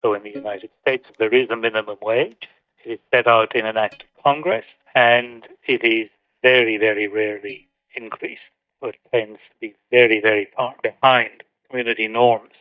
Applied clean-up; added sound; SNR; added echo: neural mask model DeepFilterNet 3.